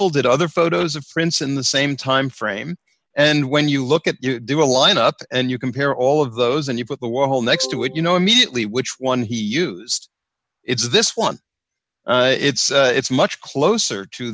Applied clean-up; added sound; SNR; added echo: none; none; none; none.